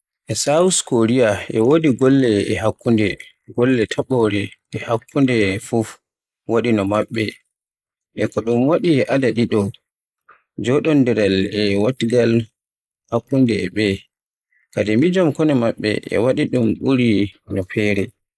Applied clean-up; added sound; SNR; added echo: neural mask model Resemble Enhance denoiser.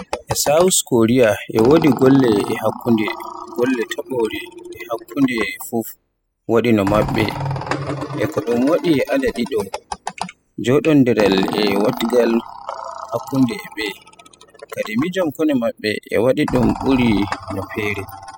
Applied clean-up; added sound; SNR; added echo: classical method spectral subtraction.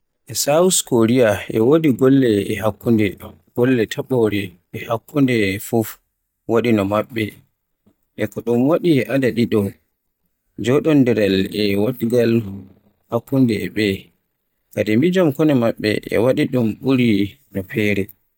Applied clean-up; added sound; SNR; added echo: neural mask model DeepFilterNet 3.